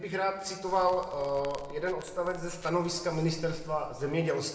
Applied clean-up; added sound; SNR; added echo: none; Crackle; 14 dB; reverberation time 1.7 s.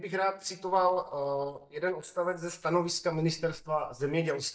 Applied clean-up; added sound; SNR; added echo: neural mask model DeepFilterNet 3.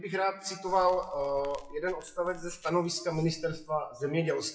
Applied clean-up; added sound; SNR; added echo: classical method WPE with log-MMSE.